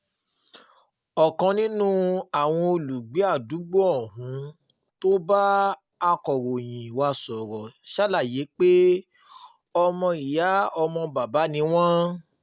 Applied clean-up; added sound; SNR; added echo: none; none; none; none.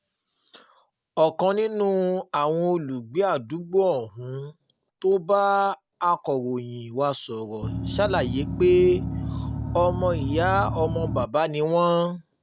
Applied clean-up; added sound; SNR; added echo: none; Engine; 4 dB; none.